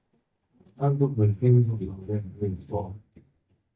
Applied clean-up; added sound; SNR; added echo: neural mask model DeepFilterNet 3.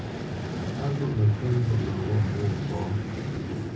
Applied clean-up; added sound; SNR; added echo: none; Vehicle; 3 dB; reverberation time 0.4 s.